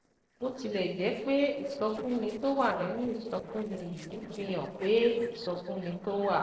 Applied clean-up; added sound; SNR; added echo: neural separator model SepFormer DNS4.